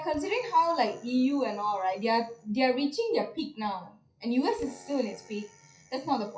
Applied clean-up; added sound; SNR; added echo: classical method WPE with log-MMSE.